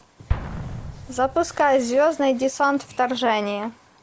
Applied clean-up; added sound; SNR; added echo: none; Explosion; 12 dB; none.